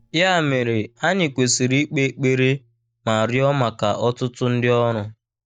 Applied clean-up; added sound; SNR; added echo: neural mask model DeepFilterNet 3.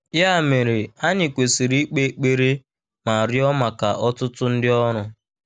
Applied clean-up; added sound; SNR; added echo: none; none; none; none.